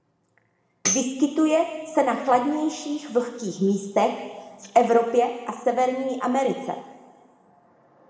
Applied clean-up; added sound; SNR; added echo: none; Tambourine; 7 dB; reverberation time 1.6 s.